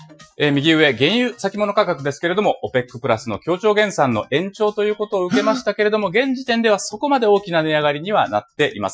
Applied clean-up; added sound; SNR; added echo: classical method Wiener filter.